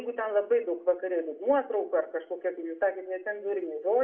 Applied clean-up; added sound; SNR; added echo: none; none; none; reverberation time 0.4 s.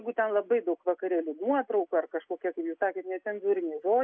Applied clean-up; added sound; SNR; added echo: none; none; none; none.